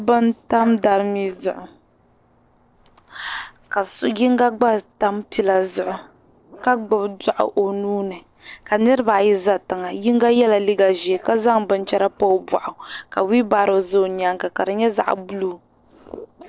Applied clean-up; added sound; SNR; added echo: neural separator model SepFormer DNS4.